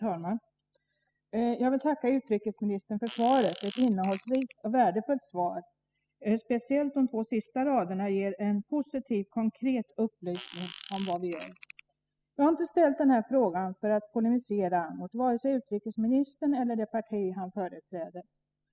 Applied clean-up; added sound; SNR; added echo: classical method spectral subtraction.